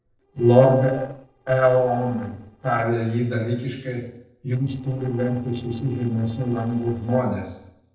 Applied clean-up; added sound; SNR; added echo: neural separator model SepFormer DNS4.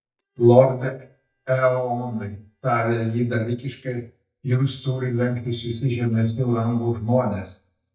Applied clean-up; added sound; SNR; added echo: neural mask model DeepFilterNet 3.